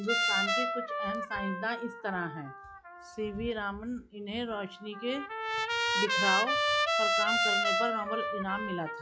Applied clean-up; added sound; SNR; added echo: classical method log-MMSE.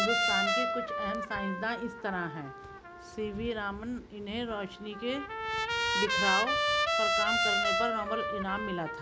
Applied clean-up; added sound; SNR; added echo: none; Trumpet; -4 dB; none.